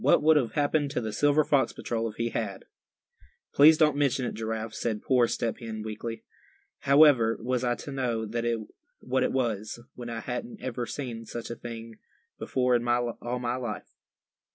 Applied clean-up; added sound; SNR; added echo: none; none; none; none.